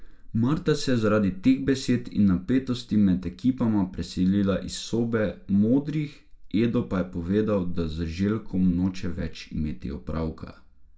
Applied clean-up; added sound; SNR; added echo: none; none; none; reverberation time 0.2 s.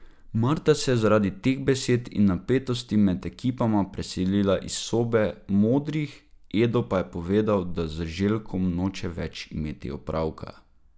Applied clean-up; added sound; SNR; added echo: none; none; none; none.